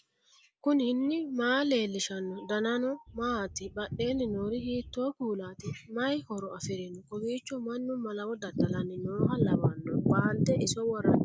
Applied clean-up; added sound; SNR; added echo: none; Wind; 19 dB; none.